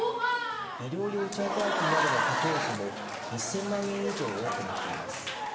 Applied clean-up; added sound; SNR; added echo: none; Applause / Crowd; -3 dB; reverberation time 2.1 s.